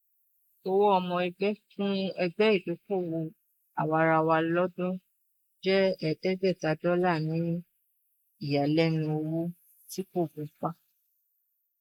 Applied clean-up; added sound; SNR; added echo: neural mask model Resemble Enhance denoiser.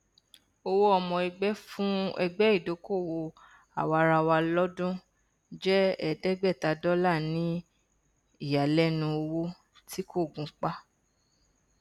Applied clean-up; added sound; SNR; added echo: none; none; none; none.